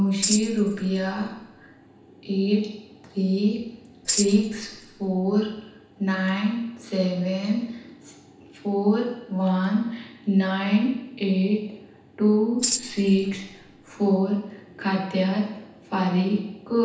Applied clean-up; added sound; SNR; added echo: none; Tambourine; 7 dB; reverberation time 0.9 s.